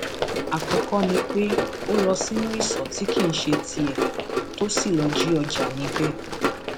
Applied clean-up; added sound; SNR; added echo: none; Run; 1 dB; none.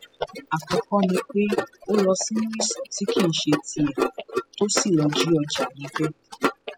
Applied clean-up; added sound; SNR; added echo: classical method spectral subtraction.